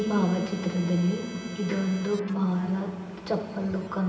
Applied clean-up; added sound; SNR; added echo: none; Keyboard (musical); 18 dB; reverberation time 2.4 s.